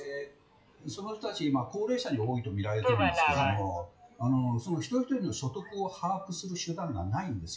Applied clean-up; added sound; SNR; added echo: classical method WPE with log-MMSE.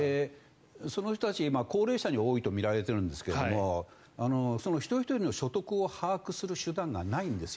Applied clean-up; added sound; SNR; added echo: none; none; none; none.